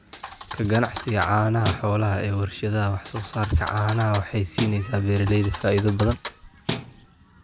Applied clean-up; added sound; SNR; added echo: none; Thump, thud; 12 dB; none.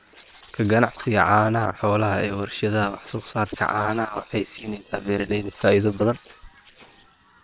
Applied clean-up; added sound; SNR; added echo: neural separator model SepFormer WHAM!.